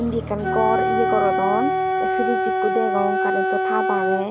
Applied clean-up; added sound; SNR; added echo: none; Wind instrument, woodwind instrument; -3 dB; none.